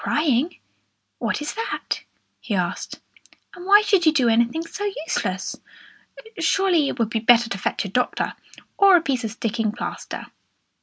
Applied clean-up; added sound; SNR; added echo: none; none; none; none.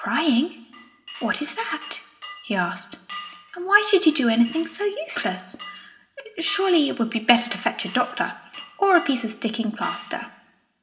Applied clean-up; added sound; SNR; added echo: none; Glass; 17 dB; reverberation time 0.8 s.